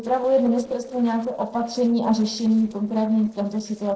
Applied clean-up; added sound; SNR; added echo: neural separator model SepFormer DNS4.